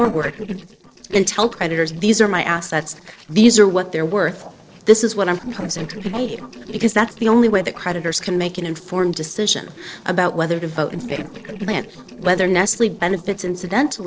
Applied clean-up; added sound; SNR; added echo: neural separator model SepFormer DNS4.